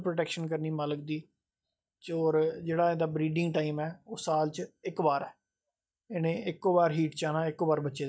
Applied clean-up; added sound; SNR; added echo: neural mask model DeepFilterNet 3.